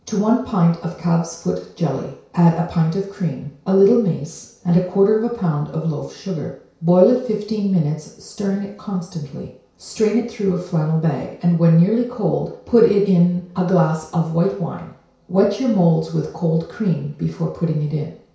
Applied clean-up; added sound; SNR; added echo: none; none; none; reverberation time 0.6 s.